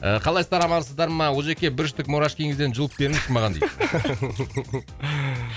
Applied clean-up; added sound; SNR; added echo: none; Squeak / Writing; 20 dB; none.